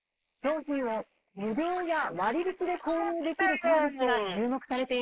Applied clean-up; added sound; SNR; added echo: neural mask model Resemble Enhance denoiser.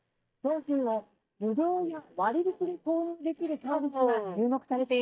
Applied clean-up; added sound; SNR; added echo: neural mask model DeepFilterNet 3.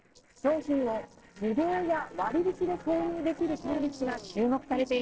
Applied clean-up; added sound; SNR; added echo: neural separator model SepFormer DNS4.